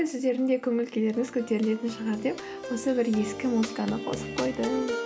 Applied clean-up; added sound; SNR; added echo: none; none; none; none.